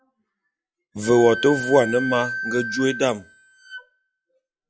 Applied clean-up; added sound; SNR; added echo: classical method log-MMSE.